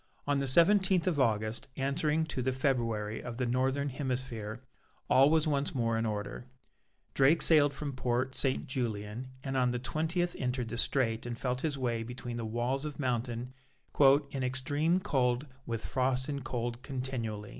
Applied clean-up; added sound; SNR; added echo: none; none; none; none.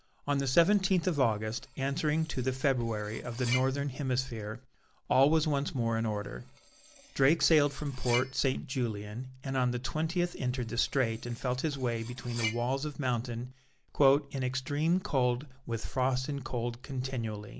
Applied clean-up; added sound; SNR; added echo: none; Cutlery, silverware; 15 dB; none.